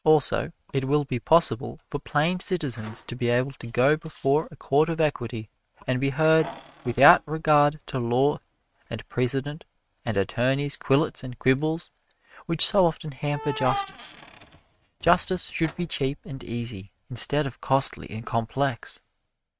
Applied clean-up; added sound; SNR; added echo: neural mask model RNNoise.